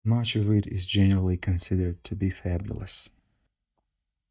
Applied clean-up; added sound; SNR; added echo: neural mask model DeepFilterNet 3.